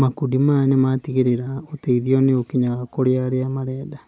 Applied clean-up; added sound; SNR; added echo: none; none; none; none.